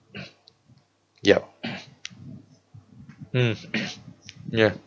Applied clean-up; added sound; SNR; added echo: none; none; none; none.